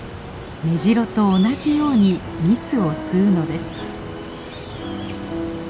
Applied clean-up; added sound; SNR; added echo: none; none; none; none.